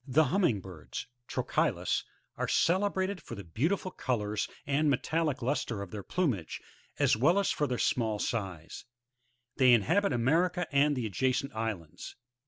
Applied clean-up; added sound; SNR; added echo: none; none; none; none.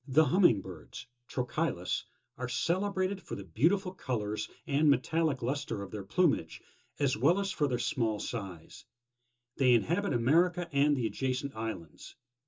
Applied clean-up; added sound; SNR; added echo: none; none; none; reverberation time 0.2 s.